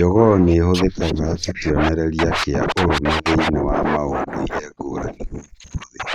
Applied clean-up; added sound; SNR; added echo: neural mask model Resemble Enhance denoiser.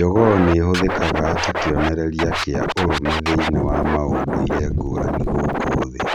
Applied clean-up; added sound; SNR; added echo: none; Scratching (performance technique); 1 dB; none.